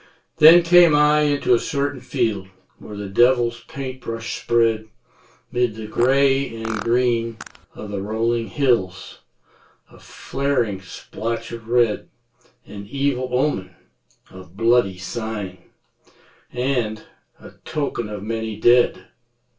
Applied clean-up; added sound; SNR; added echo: none; Fart; 13 dB; reverberation time 0.2 s.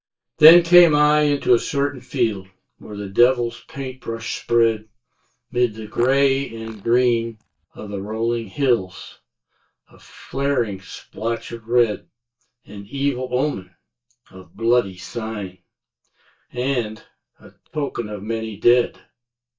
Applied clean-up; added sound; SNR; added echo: neural mask model DeepFilterNet 3.